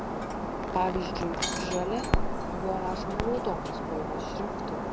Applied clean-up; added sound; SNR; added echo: none; Crackle + Shatter; -3 dB; none.